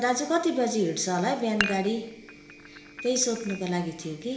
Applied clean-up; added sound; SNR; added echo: none; Dishes, pots, and pans; 10 dB; reverberation time 0.9 s.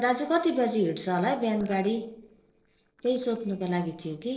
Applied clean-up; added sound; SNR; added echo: neural separator model SepFormer DNS4.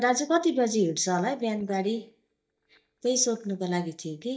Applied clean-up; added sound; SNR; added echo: neural mask model DeepFilterNet 3.